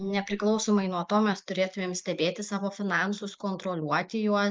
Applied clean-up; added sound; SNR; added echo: neural mask model Resemble Enhance denoiser.